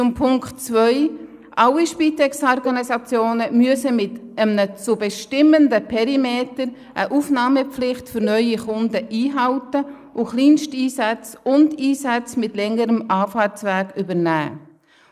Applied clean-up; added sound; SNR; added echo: neural mask model Resemble Enhance denoiser.